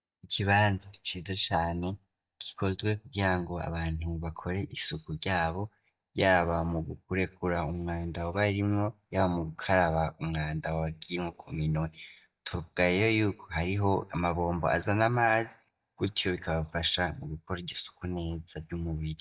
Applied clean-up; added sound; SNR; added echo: neural mask model DeepFilterNet 3.